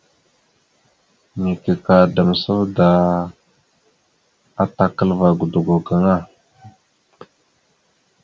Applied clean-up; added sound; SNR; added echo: none; none; none; none.